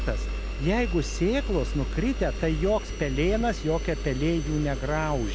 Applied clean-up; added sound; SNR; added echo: none; Engine; 3 dB; none.